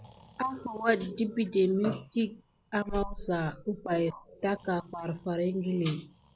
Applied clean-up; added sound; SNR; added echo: none; Breathing; 17 dB; none.